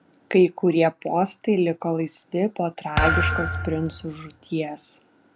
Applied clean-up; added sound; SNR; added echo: none; Thump, thud; 2 dB; none.